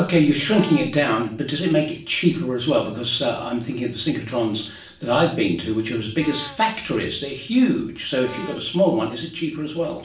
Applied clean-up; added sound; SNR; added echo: none; Brass instrument; 19 dB; reverberation time 0.4 s.